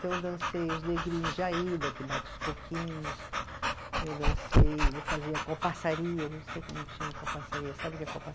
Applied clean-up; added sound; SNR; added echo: none; Dog / Breathing; -3 dB; none.